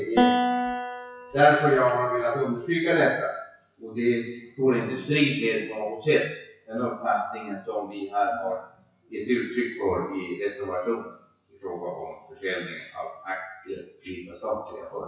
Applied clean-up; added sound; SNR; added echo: classical method WPE with log-MMSE.